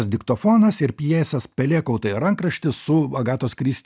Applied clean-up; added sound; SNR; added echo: none; none; none; none.